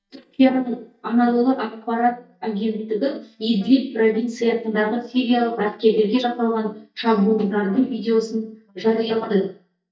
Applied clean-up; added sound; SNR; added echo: neural mask model DeepFilterNet 3.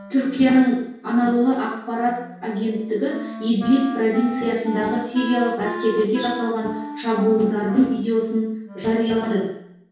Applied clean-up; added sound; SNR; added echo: none; Wind instrument, woodwind instrument; 14 dB; reverberation time 0.6 s.